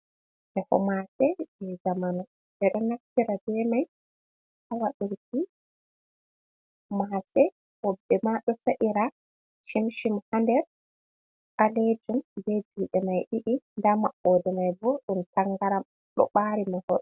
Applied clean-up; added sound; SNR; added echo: none; none; none; none.